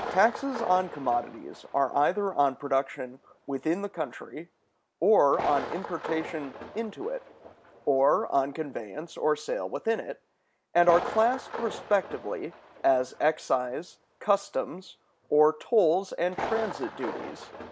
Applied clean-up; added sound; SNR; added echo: none; Thunder; 13 dB; none.